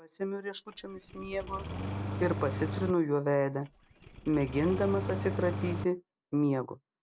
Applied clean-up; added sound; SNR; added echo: none; Engine starting; 5 dB; none.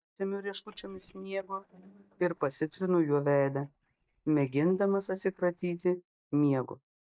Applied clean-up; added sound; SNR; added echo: neural mask model DeepFilterNet 3.